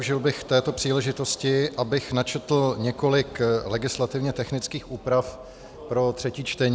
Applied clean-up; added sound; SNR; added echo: none; none; none; none.